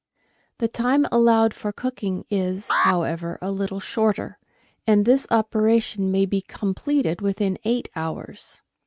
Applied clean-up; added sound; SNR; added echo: neural mask model RNNoise.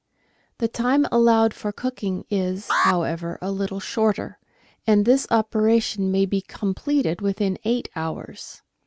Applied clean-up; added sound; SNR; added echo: none; Alarm; 5 dB; none.